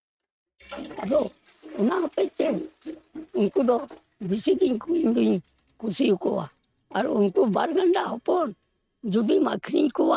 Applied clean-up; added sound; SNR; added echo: neural mask model RNNoise.